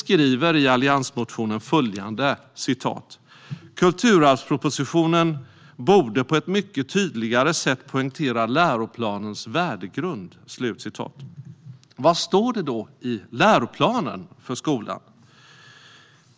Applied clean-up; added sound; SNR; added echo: none; none; none; none.